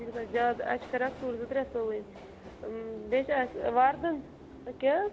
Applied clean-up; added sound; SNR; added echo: none; Subway, metro, underground; 16 dB; none.